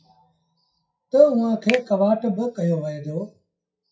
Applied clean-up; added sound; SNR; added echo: classical method WPE with log-MMSE.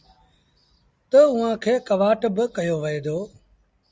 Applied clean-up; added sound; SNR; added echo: none; none; none; none.